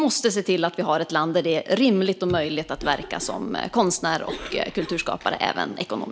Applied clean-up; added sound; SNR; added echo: none; Cough; 19 dB; none.